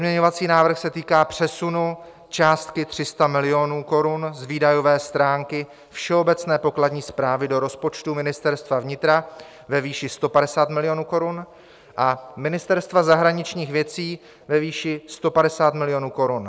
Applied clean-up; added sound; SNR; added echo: none; none; none; none.